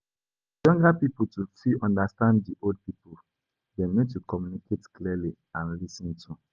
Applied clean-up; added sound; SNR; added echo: none; none; none; none.